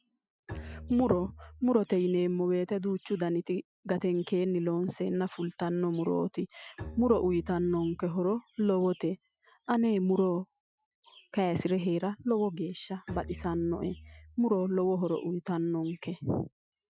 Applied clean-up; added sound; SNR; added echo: classical method Wiener filter.